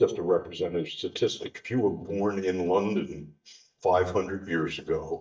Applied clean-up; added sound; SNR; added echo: neural mask model DeepFilterNet 3.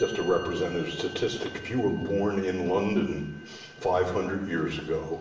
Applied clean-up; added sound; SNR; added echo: none; Musical instrument; 18 dB; reverberation time 0.8 s.